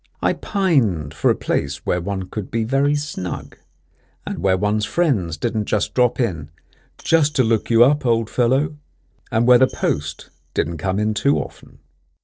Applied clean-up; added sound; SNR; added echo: neural separator model SepFormer DNS4.